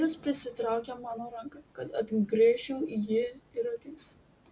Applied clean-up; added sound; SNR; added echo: none; none; none; none.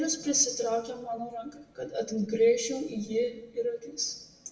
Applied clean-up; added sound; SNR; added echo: none; none; none; reverberation time 0.8 s.